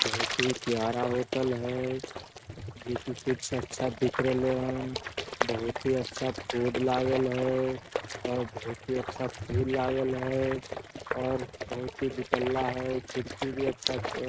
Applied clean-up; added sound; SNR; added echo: neural mask model RNNoise.